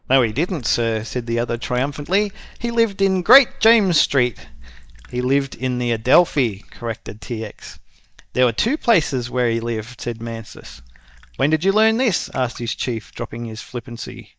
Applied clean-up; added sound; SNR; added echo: neural mask model DeepFilterNet 3.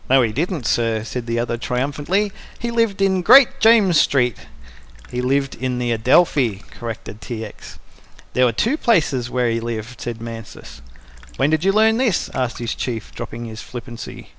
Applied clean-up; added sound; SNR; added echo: none; Water / Liquid; 19 dB; none.